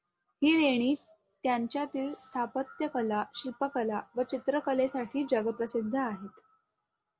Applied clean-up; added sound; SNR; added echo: none; none; none; none.